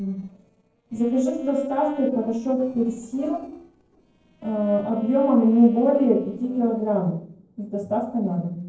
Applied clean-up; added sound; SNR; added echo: neural separator model SepFormer DNS4.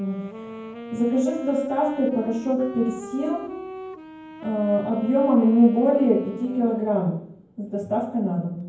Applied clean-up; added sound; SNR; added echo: none; Wind instrument, woodwind instrument; 15 dB; reverberation time 0.9 s.